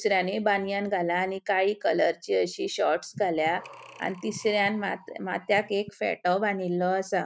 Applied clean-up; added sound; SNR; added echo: none; Breathing; 20 dB; none.